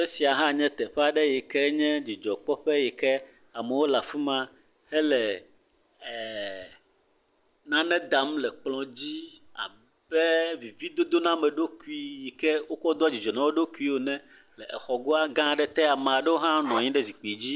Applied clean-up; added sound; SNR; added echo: none; Zipper (clothing); 8 dB; none.